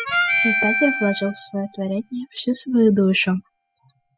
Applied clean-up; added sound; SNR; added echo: classical method spectral subtraction.